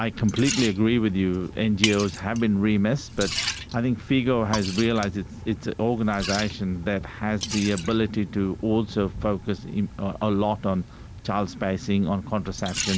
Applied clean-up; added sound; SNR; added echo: none; Liquid; 10 dB; none.